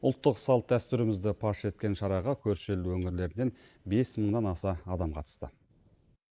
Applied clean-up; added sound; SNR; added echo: neural mask model Resemble Enhance denoiser.